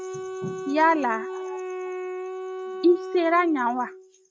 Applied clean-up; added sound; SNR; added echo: neural mask model RNNoise.